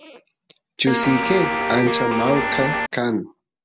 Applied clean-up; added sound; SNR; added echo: none; Guitar; 0 dB; none.